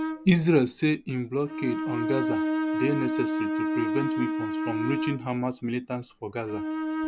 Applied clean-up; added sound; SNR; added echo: none; Bowed string instrument; 2 dB; none.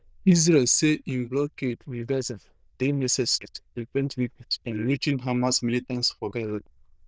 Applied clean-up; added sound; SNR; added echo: neural diffusion model UNIVERSE++.